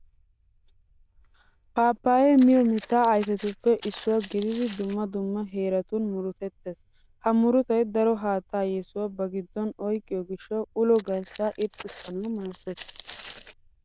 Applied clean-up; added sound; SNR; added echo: neural diffusion model UNIVERSE++.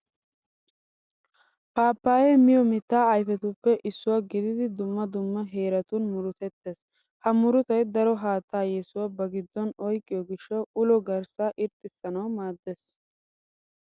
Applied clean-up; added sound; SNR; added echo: none; none; none; none.